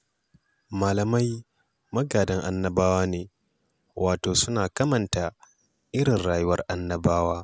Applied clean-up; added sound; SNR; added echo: none; none; none; none.